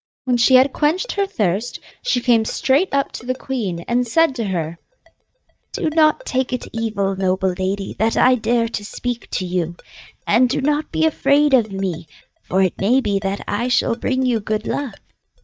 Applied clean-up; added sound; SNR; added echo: neural mask model DeepFilterNet 3.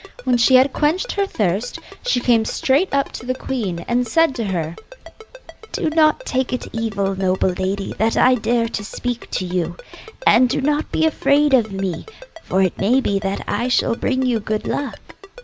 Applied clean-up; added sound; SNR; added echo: none; Ringtone; 19 dB; none.